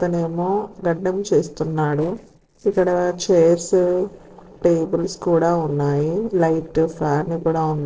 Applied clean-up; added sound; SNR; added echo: neural separator model SepFormer DNS4.